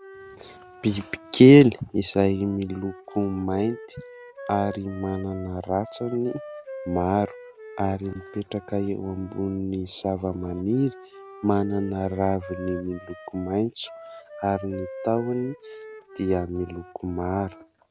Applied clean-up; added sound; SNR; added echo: none; Wind instrument, woodwind instrument; 17 dB; none.